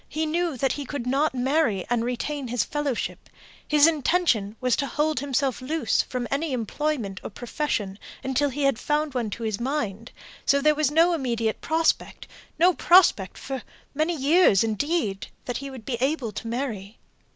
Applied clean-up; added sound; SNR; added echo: none; none; none; none.